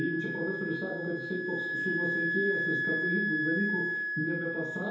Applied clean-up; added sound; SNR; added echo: none; Wind instrument, woodwind instrument; 0 dB; reverberation time 1.9 s.